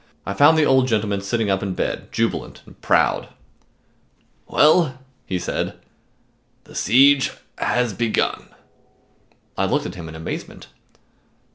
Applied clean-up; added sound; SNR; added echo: none; none; none; none.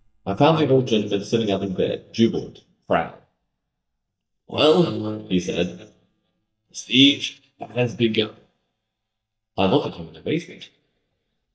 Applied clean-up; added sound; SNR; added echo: neural mask model DeepFilterNet 3.